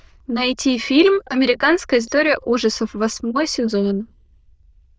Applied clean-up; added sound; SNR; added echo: neural diffusion model UNIVERSE++.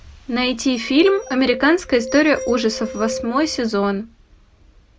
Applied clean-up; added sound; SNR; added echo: none; Glass; 12 dB; none.